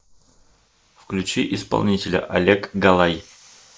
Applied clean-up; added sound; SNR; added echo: neural mask model Resemble Enhance denoiser.